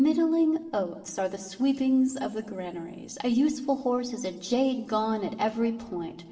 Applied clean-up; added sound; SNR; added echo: none; none; none; reverberation time 2.9 s.